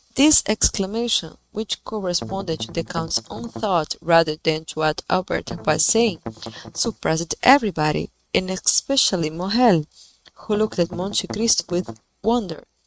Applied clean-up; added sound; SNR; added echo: neural mask model RNNoise.